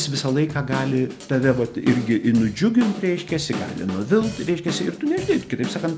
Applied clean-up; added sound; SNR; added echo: none; Drum / Drum kit; 11 dB; none.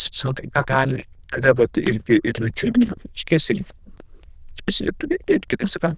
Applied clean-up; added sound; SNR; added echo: neural diffusion model UNIVERSE++.